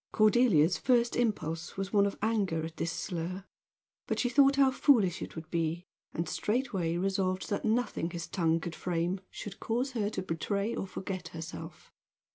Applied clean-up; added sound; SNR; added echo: none; none; none; none.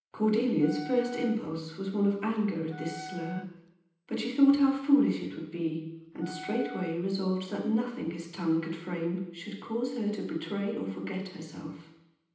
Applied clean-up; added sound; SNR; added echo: none; Wind instrument, woodwind instrument; 15 dB; reverberation time 0.9 s.